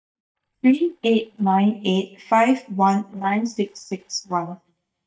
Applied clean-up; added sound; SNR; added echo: neural mask model DeepFilterNet 3.